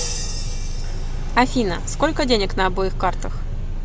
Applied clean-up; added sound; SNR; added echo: none; Crash cymbal; 17 dB; none.